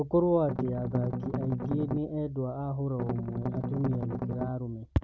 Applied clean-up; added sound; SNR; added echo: none; Strum; 3 dB; none.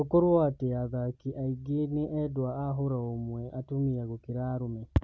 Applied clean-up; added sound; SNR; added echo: none; none; none; none.